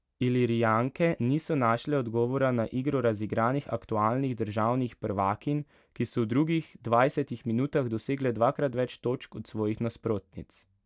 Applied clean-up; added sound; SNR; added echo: none; none; none; none.